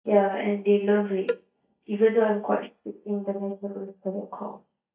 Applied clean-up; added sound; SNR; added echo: neural mask model DeepFilterNet 3.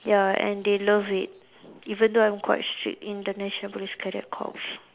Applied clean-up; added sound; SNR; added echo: none; none; none; none.